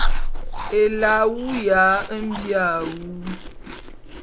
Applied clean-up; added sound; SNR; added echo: none; Chewing, mastication; 3 dB; none.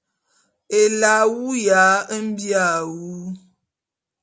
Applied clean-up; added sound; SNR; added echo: none; none; none; none.